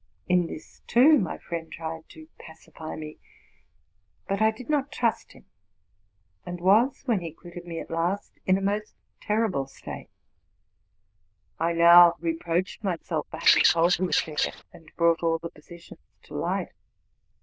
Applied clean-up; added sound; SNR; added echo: neural diffusion model UNIVERSE++.